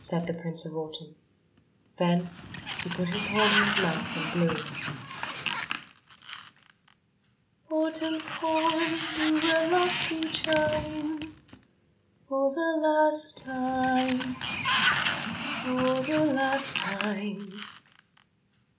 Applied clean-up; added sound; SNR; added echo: none; Sliding door; 4 dB; none.